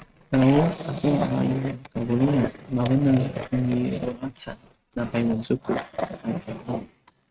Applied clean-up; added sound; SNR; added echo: neural mask model RNNoise.